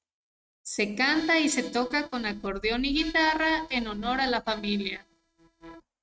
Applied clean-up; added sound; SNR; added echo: neural mask model RNNoise.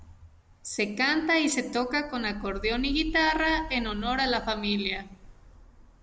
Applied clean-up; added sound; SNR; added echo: none; none; none; none.